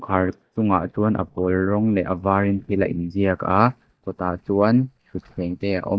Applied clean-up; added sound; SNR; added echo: neural mask model DeepFilterNet 3.